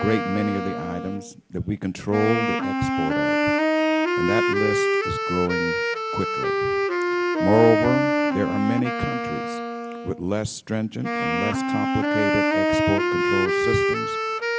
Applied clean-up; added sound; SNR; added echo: none; Wind instrument, woodwind instrument; -3 dB; none.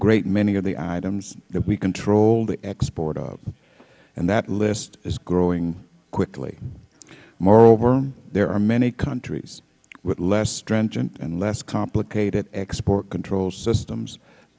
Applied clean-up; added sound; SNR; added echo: none; none; none; none.